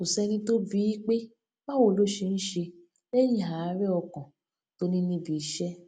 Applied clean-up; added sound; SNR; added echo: none; none; none; none.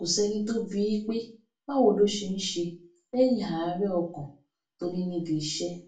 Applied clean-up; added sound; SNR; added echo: none; none; none; reverberation time 0.3 s.